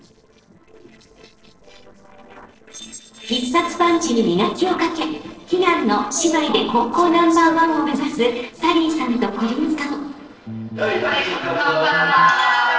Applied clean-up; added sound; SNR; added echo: neural separator model SepFormer DNS4.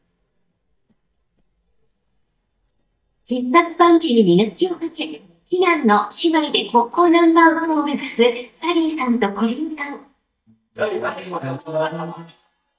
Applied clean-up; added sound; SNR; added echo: neural mask model DeepFilterNet 3.